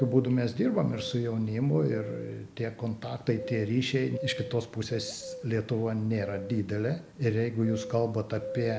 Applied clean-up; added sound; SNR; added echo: none; Bird vocalization, bird call, bird song; 13 dB; none.